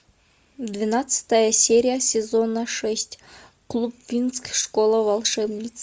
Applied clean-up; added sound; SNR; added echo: none; none; none; none.